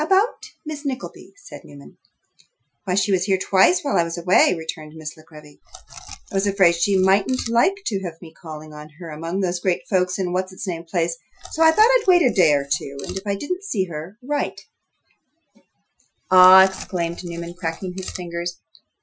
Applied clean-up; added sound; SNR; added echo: classical method Wiener filter.